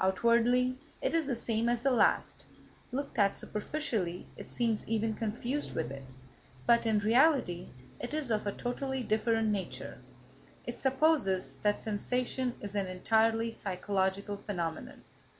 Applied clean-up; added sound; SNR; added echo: none; none; none; none.